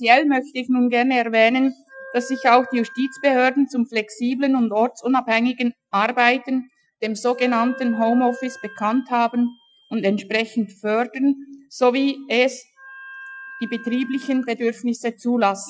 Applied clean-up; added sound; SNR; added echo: classical method Wiener filter.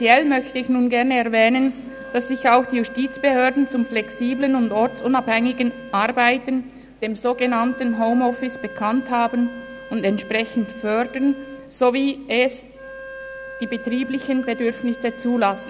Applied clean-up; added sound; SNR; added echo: none; Wind instrument, woodwind instrument; 17 dB; none.